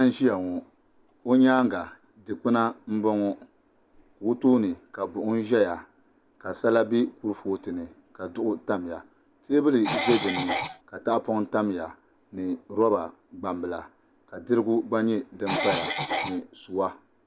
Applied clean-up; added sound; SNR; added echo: none; Cough; 2 dB; none.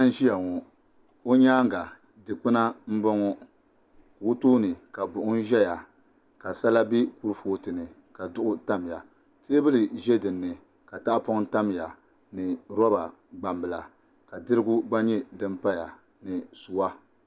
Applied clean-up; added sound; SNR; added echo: none; none; none; none.